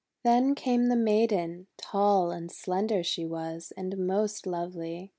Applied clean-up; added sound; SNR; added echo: none; none; none; none.